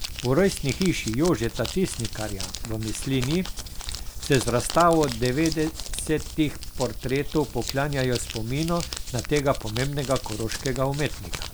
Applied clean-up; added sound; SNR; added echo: none; Crumpling, crinkling; 7 dB; none.